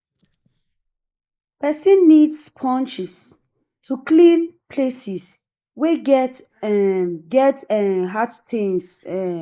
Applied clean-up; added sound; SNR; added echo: neural mask model Resemble Enhance denoiser.